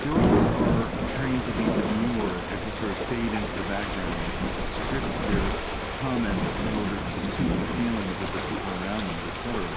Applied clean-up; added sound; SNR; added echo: none; Thunder / Rain + Ocean; -4 dB; none.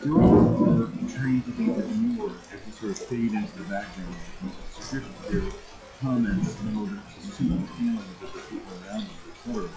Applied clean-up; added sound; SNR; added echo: classical method log-MMSE.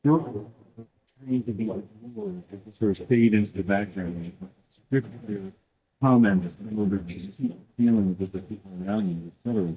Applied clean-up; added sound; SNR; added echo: neural mask model DeepFilterNet 3.